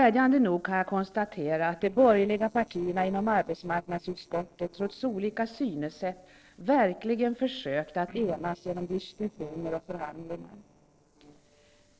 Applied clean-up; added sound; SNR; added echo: neural separator model SepFormer DNS4.